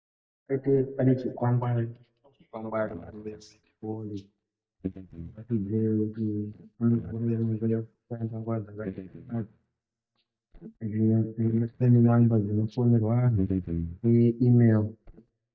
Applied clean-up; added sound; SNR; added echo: neural mask model DeepFilterNet 3.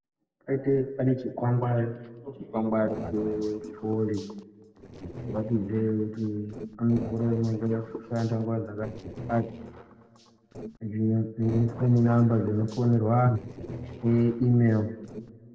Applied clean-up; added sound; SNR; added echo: neural separator model SepFormer DNS4.